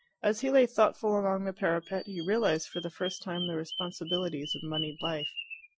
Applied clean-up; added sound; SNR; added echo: classical method Wiener filter.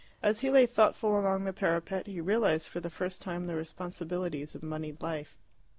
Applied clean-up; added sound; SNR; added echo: none; none; none; none.